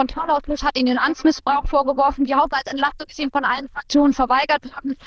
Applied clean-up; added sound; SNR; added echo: neural diffusion model UNIVERSE++.